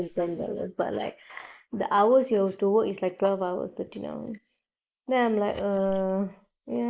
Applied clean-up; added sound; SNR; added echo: neural mask model Resemble Enhance denoiser.